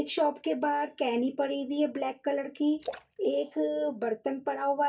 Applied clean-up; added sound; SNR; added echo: neural mask model DeepFilterNet 3.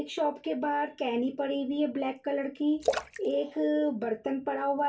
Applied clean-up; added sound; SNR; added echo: none; Splash, splatter; 7 dB; reverberation time 0.2 s.